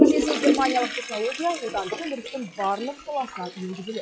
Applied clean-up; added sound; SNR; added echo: classical method log-MMSE.